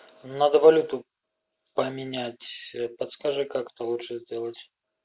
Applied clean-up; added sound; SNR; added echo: none; none; none; none.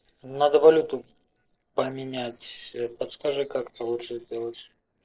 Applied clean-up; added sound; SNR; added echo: neural separator model SepFormer DNS4.